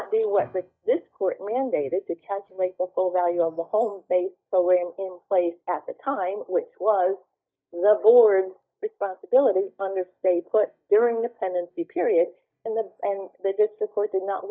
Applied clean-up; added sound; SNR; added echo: neural mask model DeepFilterNet 3.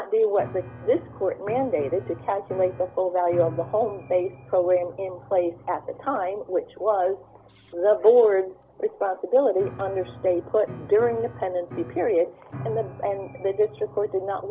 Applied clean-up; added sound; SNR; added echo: none; Piano; 17 dB; none.